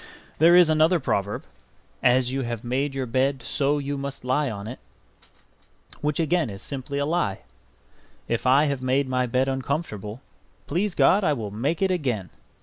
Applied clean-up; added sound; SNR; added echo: none; none; none; none.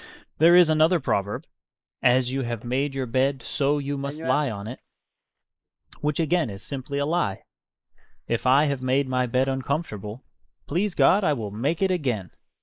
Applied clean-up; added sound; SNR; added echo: neural mask model Resemble Enhance denoiser.